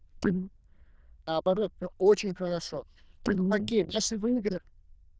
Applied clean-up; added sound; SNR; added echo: neural diffusion model UNIVERSE++.